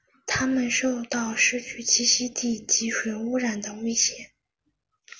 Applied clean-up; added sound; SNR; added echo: none; none; none; none.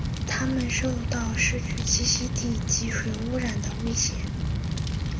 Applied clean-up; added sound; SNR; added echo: none; Fire; -1 dB; none.